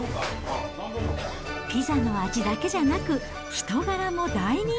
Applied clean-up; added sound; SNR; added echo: none; none; none; none.